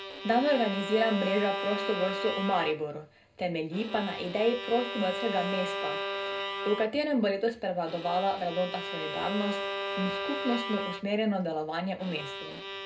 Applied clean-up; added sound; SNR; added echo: none; Bowed string instrument; 6 dB; reverberation time 0.2 s.